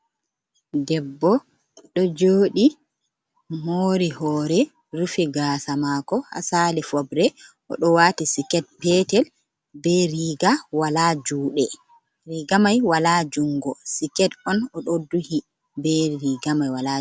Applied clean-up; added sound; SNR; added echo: none; none; none; none.